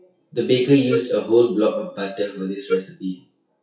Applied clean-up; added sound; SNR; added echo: classical method WPE with log-MMSE.